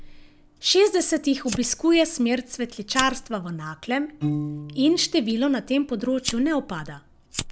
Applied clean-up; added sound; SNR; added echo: none; Piano + Fire; 11 dB; none.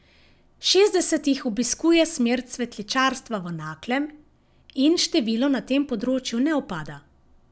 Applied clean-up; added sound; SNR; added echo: none; none; none; none.